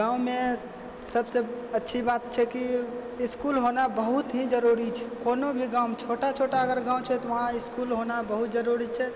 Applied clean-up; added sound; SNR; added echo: none; none; none; none.